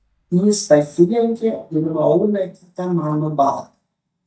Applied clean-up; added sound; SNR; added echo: neural mask model DeepFilterNet 3.